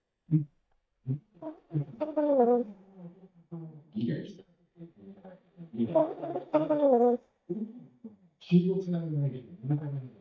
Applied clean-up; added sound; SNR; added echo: neural mask model DeepFilterNet 3.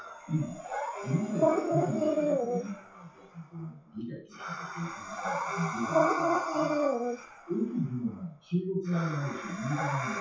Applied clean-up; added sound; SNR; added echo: classical method WPE with log-MMSE.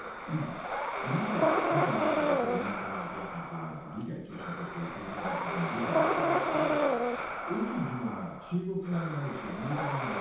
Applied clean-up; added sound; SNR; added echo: none; Breathing; -4 dB; reverberation time 0.9 s.